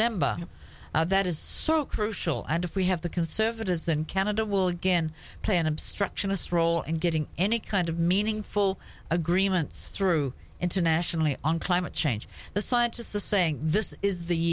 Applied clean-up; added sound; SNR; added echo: none; none; none; none.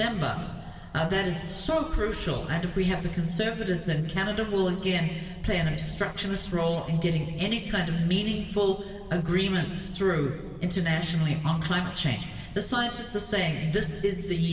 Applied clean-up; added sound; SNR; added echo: none; none; none; reverberation time 2.0 s.